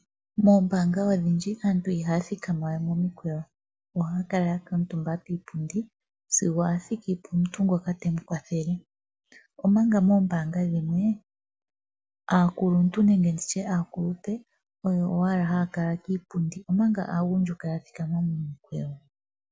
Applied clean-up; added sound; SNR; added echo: none; none; none; none.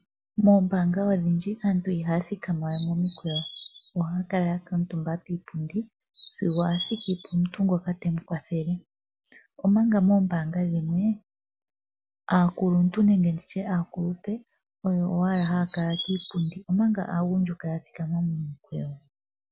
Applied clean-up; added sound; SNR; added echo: none; Chirp, tweet; 8 dB; none.